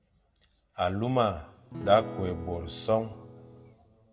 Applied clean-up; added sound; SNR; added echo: none; Acoustic guitar / Strum; 11 dB; reverberation time 1.9 s.